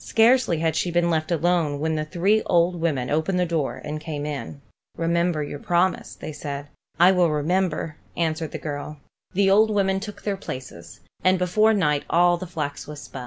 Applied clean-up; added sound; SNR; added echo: none; none; none; none.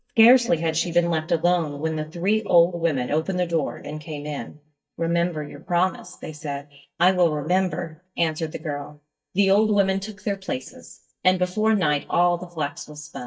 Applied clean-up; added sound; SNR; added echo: neural mask model DeepFilterNet 3.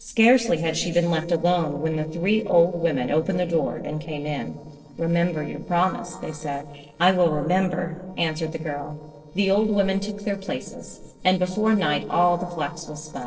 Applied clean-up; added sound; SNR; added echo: neural separator model SepFormer DNS4.